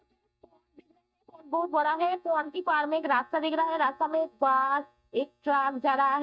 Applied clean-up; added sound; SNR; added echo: neural mask model DeepFilterNet 3.